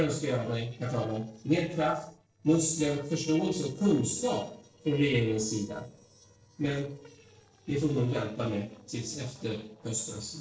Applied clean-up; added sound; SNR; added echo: neural separator model SepFormer DNS4.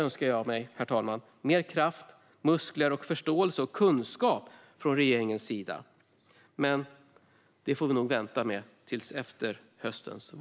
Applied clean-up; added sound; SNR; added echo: none; none; none; none.